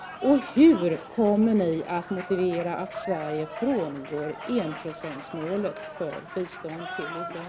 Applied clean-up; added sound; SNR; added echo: none; Applause / Cheering; 13 dB; none.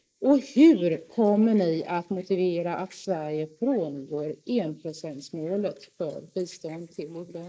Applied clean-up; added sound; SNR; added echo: neural mask model Resemble Enhance denoiser.